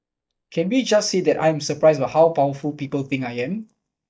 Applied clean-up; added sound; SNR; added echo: neural mask model DeepFilterNet 3.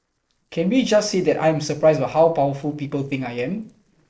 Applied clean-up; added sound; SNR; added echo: neural separator model SepFormer DNS4.